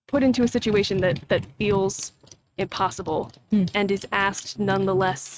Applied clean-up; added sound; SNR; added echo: neural mask model RNNoise.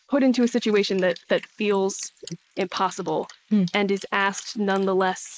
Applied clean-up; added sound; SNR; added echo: neural mask model Resemble Enhance denoiser.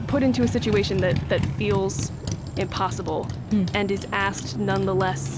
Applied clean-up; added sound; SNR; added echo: none; Motorcycle; 4 dB; none.